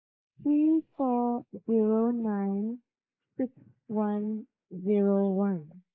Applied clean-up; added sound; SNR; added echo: neural mask model Resemble Enhance denoiser.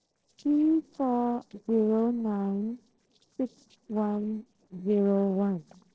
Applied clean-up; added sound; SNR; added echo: neural separator model SepFormer DNS4.